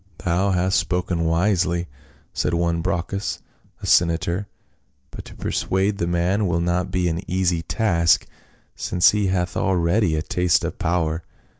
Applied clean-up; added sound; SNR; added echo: none; none; none; none.